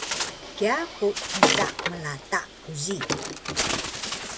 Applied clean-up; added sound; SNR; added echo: none; Bird; -2 dB; none.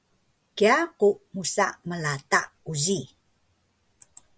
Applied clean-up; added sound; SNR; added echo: none; none; none; none.